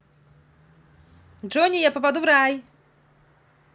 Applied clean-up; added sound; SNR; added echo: none; none; none; none.